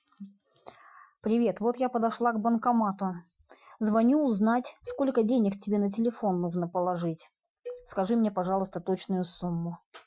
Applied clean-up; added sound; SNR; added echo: classical method Wiener filter.